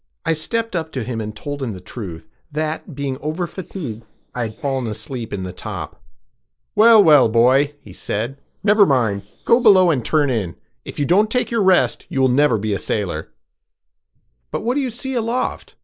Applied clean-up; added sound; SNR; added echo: neural mask model Resemble Enhance denoiser.